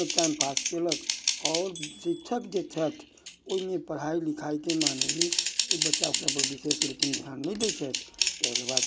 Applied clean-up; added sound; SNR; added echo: none; Typing; -2 dB; none.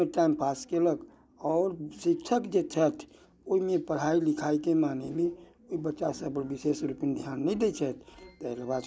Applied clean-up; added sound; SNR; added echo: none; none; none; none.